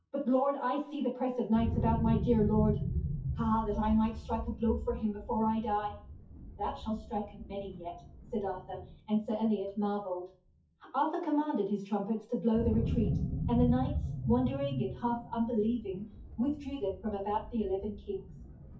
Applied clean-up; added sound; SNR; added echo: classical method WPE with log-MMSE.